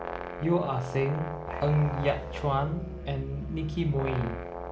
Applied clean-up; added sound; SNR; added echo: none; Brass instrument + Musical instrument; 7 dB; none.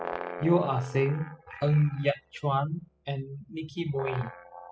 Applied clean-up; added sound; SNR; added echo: classical method spectral subtraction.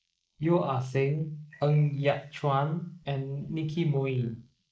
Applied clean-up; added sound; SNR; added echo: neural mask model Resemble Enhance denoiser.